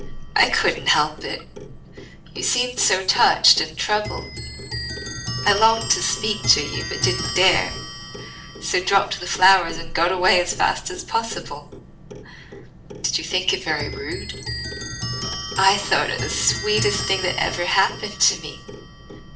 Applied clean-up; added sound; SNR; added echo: none; Clock; 9 dB; reverberation time 0.4 s.